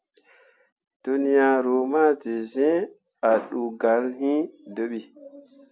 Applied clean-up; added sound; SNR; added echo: none; none; none; none.